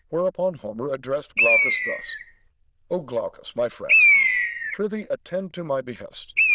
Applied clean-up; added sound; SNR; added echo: neural diffusion model UNIVERSE++.